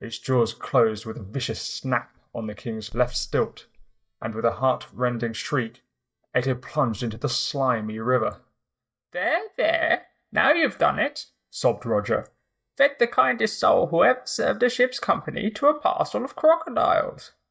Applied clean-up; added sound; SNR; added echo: neural mask model DeepFilterNet 3.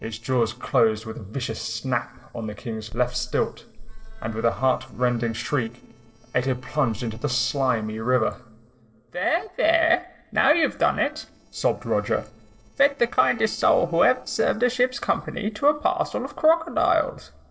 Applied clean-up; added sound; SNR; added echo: neural separator model SepFormer DNS4.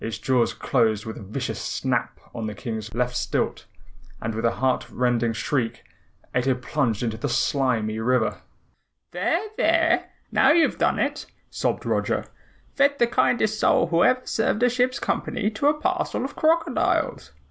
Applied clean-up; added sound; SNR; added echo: none; none; none; none.